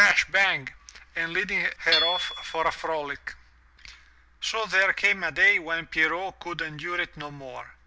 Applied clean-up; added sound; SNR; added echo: none; Hammer / Chink, clink; 6 dB; none.